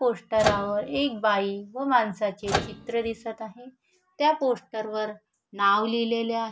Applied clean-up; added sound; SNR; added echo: none; Microwave oven; 5 dB; none.